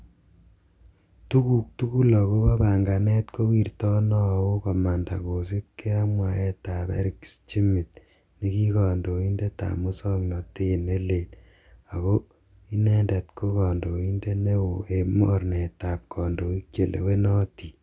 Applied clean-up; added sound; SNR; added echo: none; none; none; none.